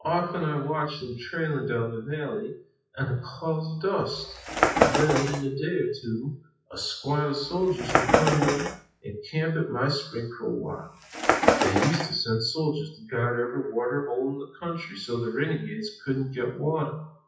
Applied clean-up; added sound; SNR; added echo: classical method WPE with log-MMSE.